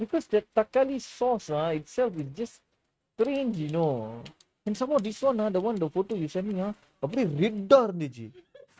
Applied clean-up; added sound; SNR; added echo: neural mask model RNNoise.